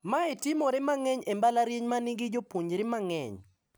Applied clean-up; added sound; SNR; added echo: none; none; none; none.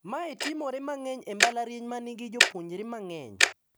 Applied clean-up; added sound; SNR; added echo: none; Tick-tock; -4 dB; none.